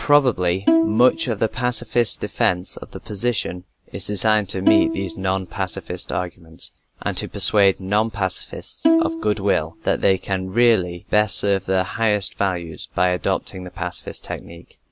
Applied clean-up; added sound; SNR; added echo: none; Bowed string instrument; 1 dB; none.